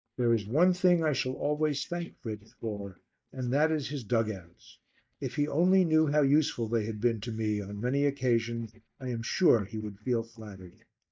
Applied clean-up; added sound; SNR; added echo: neural mask model DeepFilterNet 3.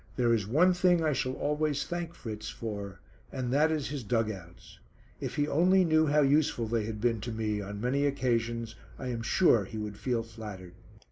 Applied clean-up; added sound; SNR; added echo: none; none; none; none.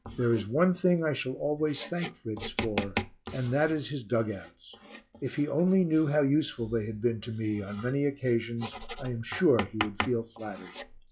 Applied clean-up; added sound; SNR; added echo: classical method log-MMSE.